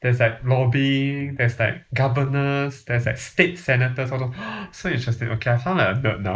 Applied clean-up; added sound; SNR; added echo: neural mask model Resemble Enhance denoiser.